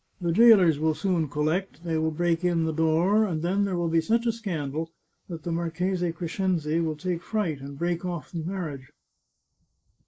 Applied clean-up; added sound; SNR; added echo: neural mask model Resemble Enhance denoiser.